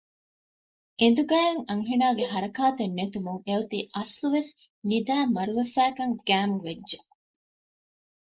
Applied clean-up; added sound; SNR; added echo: neural mask model Resemble Enhance denoiser.